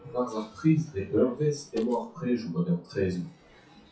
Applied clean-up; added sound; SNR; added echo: classical method WPE with log-MMSE.